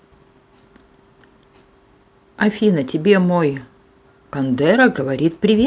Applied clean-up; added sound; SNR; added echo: none; none; none; none.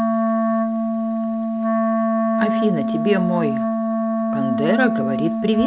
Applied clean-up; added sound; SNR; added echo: none; Wind instrument, woodwind instrument; -4 dB; none.